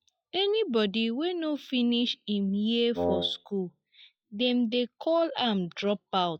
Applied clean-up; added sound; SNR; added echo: classical method log-MMSE.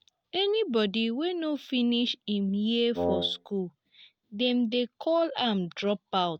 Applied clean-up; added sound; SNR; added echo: none; Wind instrument, woodwind instrument; 3 dB; none.